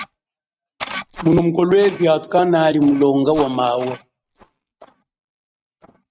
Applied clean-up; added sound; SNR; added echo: neural mask model RNNoise.